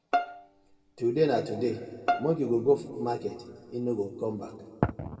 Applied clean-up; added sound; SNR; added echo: none; Bowed string instrument; 6 dB; reverberation time 1.7 s.